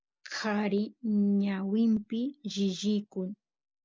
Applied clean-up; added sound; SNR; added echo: none; none; none; none.